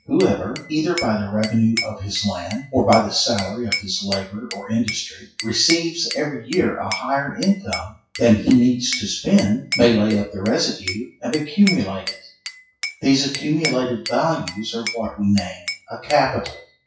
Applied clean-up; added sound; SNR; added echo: classical method WPE with log-MMSE.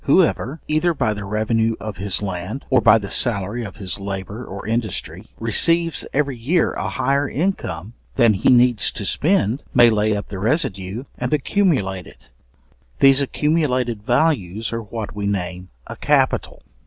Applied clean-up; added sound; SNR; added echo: none; none; none; none.